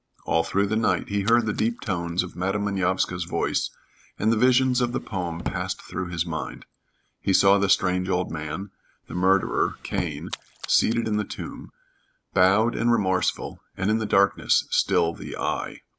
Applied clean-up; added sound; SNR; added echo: none; Drawer open or close + Splash, splatter; 14 dB; none.